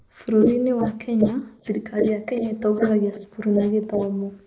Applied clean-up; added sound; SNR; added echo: neural mask model Resemble Enhance denoiser.